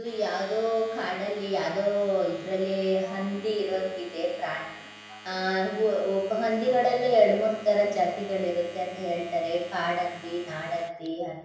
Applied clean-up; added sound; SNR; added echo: none; Domestic sounds, home sounds; 20 dB; reverberation time 0.9 s.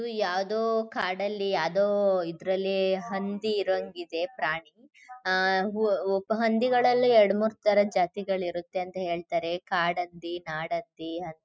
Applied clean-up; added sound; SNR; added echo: none; none; none; none.